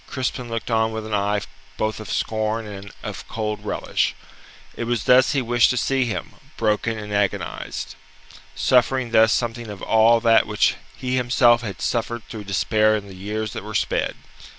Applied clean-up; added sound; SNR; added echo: none; none; none; none.